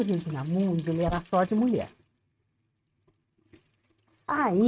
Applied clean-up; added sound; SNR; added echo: neural mask model RNNoise.